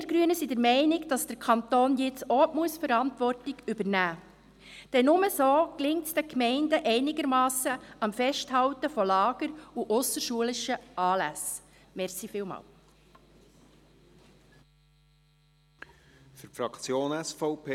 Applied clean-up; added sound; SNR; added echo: none; none; none; none.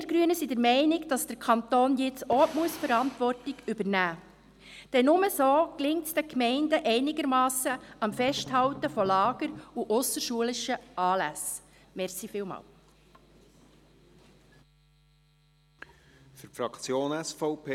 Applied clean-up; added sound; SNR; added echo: none; Strum + Fire; 15 dB; none.